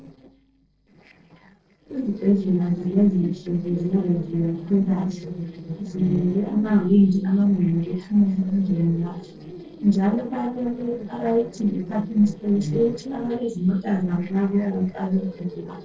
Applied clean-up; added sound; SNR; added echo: neural separator model SepFormer DNS4.